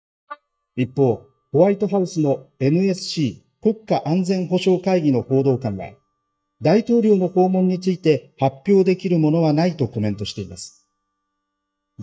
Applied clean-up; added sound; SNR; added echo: neural mask model DeepFilterNet 3.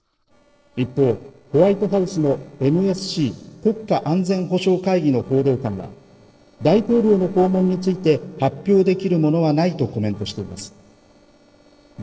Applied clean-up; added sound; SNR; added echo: neural separator model SepFormer DNS4.